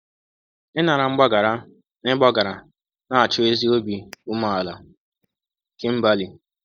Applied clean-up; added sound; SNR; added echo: neural mask model DeepFilterNet 3.